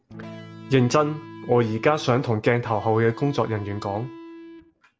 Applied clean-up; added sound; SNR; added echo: none; Electric guitar + Electric guitar / Strum; 17 dB; none.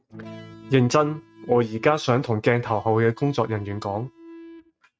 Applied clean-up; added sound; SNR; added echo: neural mask model RNNoise.